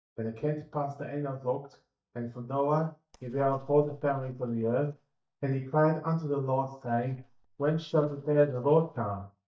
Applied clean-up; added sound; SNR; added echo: neural mask model DeepFilterNet 3.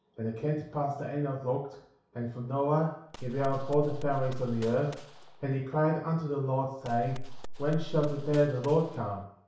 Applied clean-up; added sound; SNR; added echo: none; Gunshot, gunfire; 7 dB; reverberation time 0.6 s.